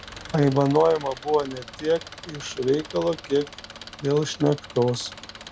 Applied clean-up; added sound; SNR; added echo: none; Engine; 16 dB; none.